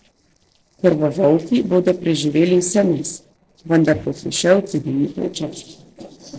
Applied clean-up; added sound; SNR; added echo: neural separator model SepFormer DNS4.